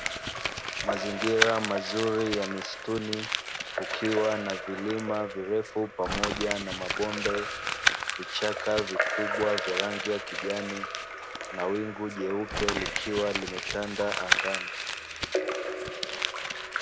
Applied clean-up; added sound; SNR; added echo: none; Crumpling, crinkling + Drip / Trickle, dribble / Splash, splatter; 0 dB; none.